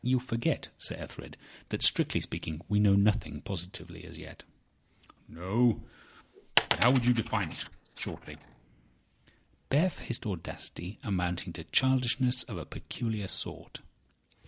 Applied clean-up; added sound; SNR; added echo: neural mask model Resemble Enhance denoiser.